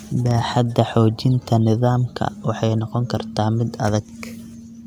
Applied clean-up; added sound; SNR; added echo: none; none; none; none.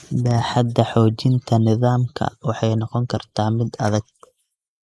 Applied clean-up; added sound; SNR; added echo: neural mask model Resemble Enhance denoiser.